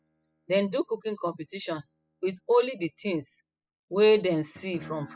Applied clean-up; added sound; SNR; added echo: classical method spectral subtraction.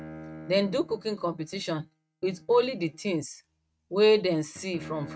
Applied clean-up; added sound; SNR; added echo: neural mask model RNNoise.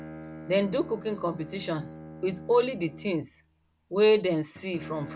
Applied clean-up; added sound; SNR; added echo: none; Bowed string instrument; 16 dB; none.